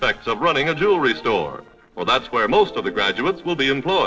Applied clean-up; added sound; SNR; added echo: neural separator model SepFormer DNS4.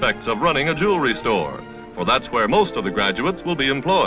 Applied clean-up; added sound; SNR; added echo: none; none; none; none.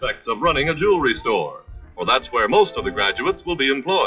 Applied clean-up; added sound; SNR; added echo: classical method WPE with log-MMSE.